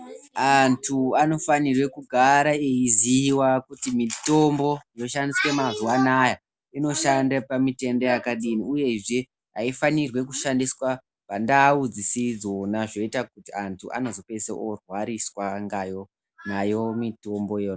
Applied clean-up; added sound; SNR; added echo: none; none; none; none.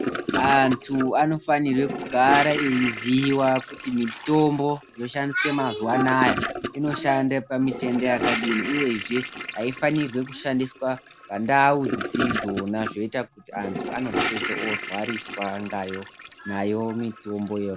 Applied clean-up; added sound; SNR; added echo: none; Toilet flush / Gurgling; 7 dB; none.